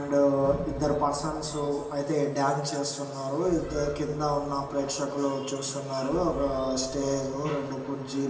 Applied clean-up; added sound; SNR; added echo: none; Boom; 17 dB; reverberation time 2.3 s.